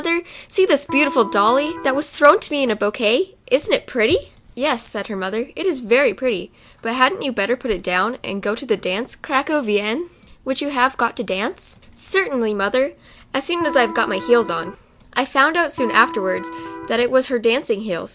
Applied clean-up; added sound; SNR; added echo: none; Electric guitar; 9 dB; none.